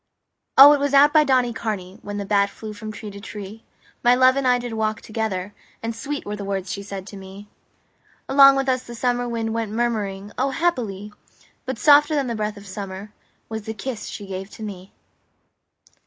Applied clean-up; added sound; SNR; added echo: none; none; none; none.